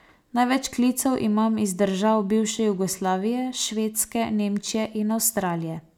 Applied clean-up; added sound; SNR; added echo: none; none; none; none.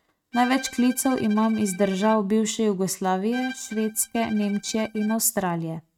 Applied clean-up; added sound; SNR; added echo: neural mask model RNNoise.